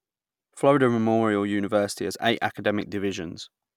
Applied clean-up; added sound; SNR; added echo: none; none; none; none.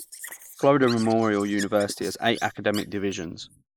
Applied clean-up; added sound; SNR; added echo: neural mask model Resemble Enhance denoiser.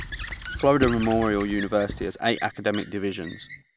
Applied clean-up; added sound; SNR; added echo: none; Squeak / Writing; 9 dB; none.